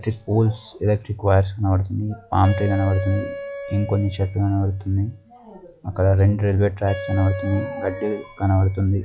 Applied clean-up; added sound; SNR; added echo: classical method log-MMSE.